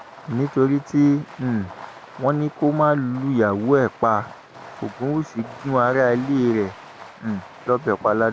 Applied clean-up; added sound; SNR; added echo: none; Fireworks; 19 dB; none.